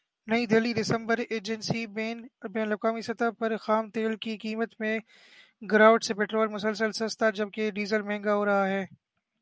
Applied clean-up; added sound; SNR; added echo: none; none; none; none.